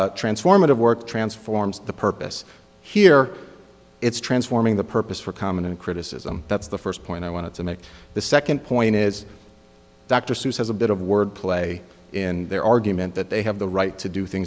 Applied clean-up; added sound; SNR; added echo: none; none; none; none.